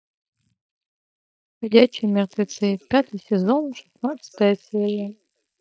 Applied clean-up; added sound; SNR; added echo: neural mask model DeepFilterNet 3.